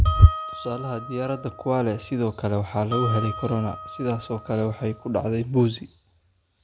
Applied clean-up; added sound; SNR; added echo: none; Harp; 11 dB; none.